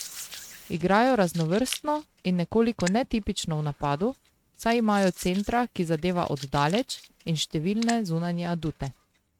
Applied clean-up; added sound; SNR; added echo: neural mask model RNNoise.